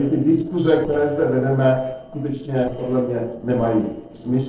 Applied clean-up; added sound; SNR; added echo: neural separator model SepFormer DNS4.